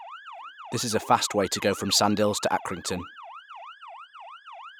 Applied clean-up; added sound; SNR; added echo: none; Motor vehicle (road) / Siren; 15 dB; none.